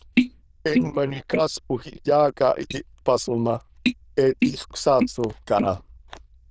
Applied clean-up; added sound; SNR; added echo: neural diffusion model UNIVERSE++.